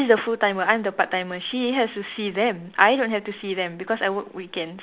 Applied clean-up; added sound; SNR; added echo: none; none; none; none.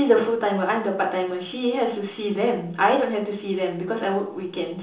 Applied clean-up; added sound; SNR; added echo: none; none; none; reverberation time 0.6 s.